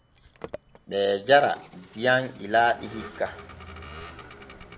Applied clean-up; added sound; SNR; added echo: none; Vehicle; 18 dB; none.